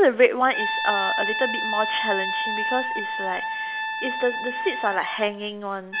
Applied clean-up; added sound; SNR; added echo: none; Brass instrument; 3 dB; none.